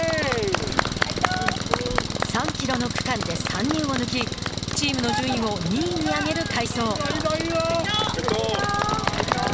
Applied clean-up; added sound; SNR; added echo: none; Engine; 4 dB; none.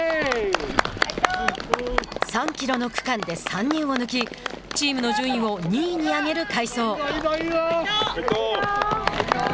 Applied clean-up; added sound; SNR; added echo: none; none; none; none.